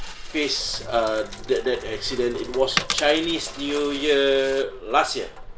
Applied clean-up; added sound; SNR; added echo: none; Coin (dropping) + Sink (filling or washing); 10 dB; none.